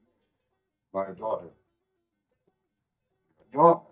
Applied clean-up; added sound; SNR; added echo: neural mask model DeepFilterNet 3.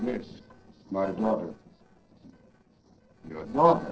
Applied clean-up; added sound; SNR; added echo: neural separator model SepFormer DNS4.